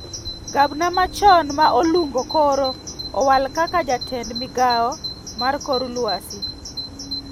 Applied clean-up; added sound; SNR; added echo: none; Bird vocalization, bird call, bird song; 11 dB; none.